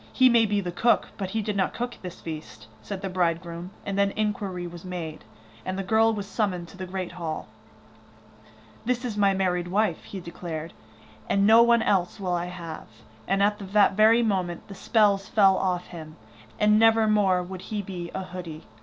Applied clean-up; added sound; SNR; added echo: none; none; none; none.